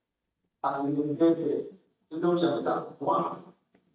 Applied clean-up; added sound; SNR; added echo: neural mask model DeepFilterNet 3.